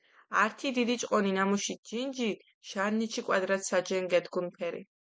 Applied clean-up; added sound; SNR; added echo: none; none; none; none.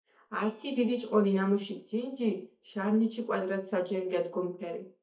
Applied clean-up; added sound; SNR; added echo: neural mask model DeepFilterNet 3.